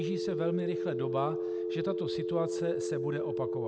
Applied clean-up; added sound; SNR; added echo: none; Telephone; -2 dB; none.